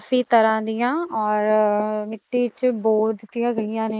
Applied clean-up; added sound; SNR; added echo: neural mask model Resemble Enhance denoiser.